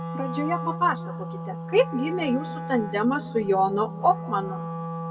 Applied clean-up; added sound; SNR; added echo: none; Wind instrument, woodwind instrument; 7 dB; reverberation time 1.5 s.